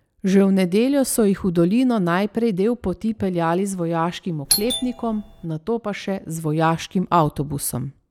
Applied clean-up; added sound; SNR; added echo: none; Doorbell; 5 dB; none.